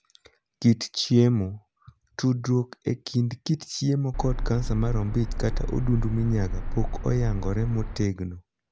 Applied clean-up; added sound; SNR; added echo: none; Car; 2 dB; none.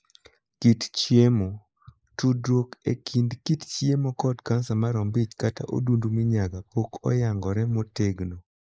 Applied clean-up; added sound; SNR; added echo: neural mask model Resemble Enhance denoiser.